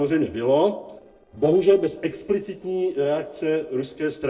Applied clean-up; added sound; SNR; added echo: neural separator model SepFormer DNS4.